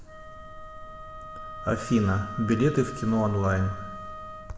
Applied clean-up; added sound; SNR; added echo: none; Wind instrument, woodwind instrument; 13 dB; reverberation time 1.3 s.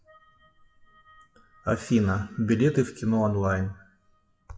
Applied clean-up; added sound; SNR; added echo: classical method WPE with log-MMSE.